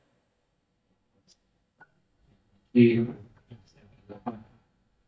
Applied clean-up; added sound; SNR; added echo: neural mask model DeepFilterNet 3.